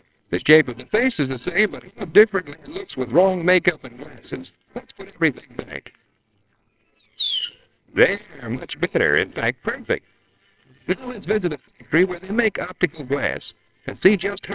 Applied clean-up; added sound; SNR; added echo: neural separator model SepFormer WHAMR!.